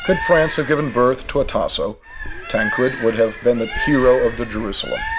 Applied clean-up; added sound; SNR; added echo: none; Bird; 8 dB; none.